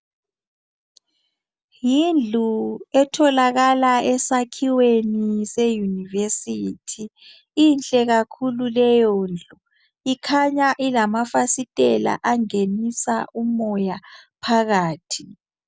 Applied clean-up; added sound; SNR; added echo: none; none; none; none.